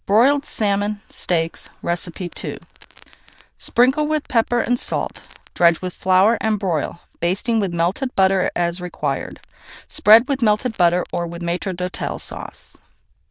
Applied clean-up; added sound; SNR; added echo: neural diffusion model UNIVERSE++.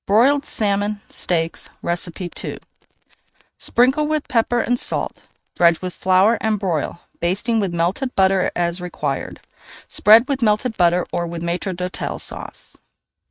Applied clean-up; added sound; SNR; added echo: neural mask model RNNoise.